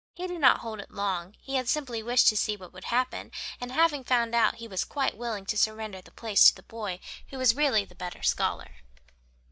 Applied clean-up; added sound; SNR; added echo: neural mask model DeepFilterNet 3.